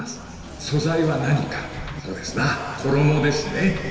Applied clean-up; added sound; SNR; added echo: none; Engine / Mechanisms; 14 dB; reverberation time 2.5 s.